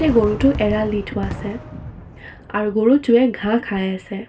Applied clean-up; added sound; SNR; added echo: none; Fireworks; 12 dB; reverberation time 0.2 s.